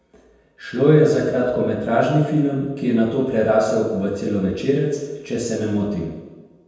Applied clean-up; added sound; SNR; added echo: none; none; none; reverberation time 1.1 s.